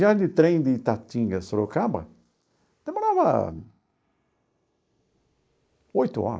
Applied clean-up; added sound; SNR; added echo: neural mask model Resemble Enhance denoiser.